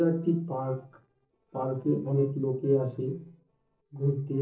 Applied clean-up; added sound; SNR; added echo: neural separator model SepFormer DNS4.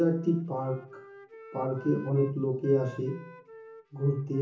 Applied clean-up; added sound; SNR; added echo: none; Wind instrument, woodwind instrument; 20 dB; reverberation time 0.8 s.